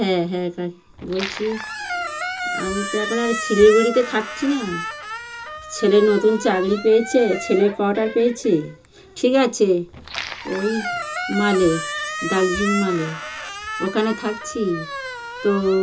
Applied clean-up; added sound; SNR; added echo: none; Squeak; 9 dB; reverberation time 0.2 s.